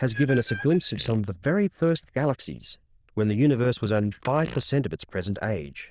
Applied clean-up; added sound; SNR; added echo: neural diffusion model UNIVERSE++.